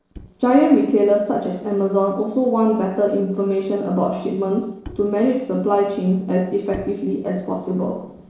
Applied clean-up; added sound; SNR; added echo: neural separator model SepFormer DNS4.